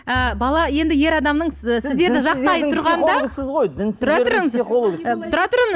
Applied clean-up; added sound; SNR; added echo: none; Bowed string instrument; 15 dB; none.